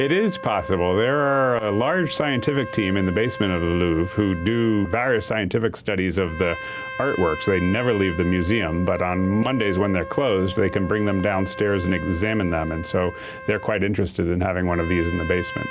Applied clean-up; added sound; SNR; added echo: none; Trumpet; 13 dB; none.